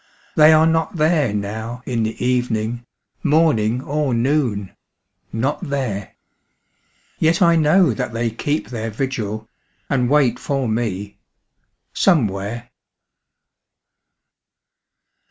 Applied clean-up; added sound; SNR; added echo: none; none; none; none.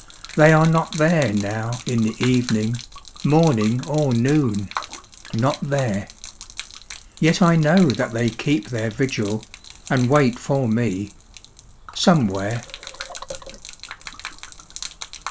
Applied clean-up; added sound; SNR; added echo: none; Gurgling / Liquid; 16 dB; none.